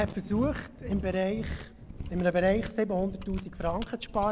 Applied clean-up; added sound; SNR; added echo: none; Mechanisms; 9 dB; none.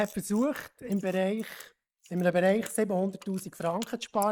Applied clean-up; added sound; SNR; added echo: neural mask model Resemble Enhance denoiser.